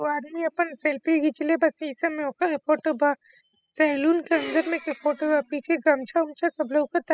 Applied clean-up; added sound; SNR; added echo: classical method spectral subtraction.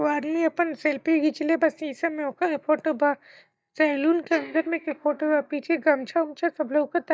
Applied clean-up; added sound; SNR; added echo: neural mask model DeepFilterNet 3.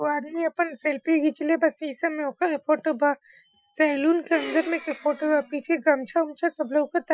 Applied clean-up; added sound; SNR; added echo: classical method Wiener filter.